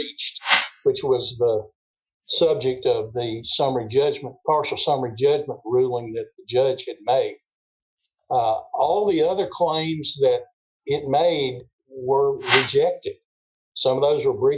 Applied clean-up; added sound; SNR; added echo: classical method Wiener filter.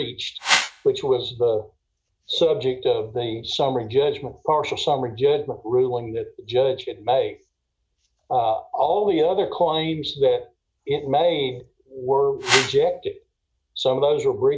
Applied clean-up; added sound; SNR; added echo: none; Whoosh, swoosh, swish; 1 dB; none.